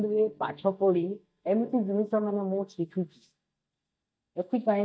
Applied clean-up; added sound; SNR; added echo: neural mask model DeepFilterNet 3.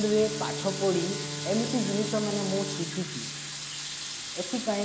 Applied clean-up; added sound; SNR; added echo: none; Bowed string instrument + Sink (filling or washing) / Water tap, faucet; 5 dB; none.